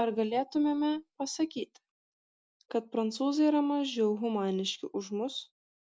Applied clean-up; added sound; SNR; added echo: none; none; none; none.